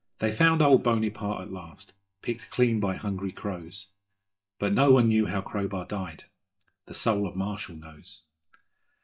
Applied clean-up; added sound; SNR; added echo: neural mask model DeepFilterNet 3.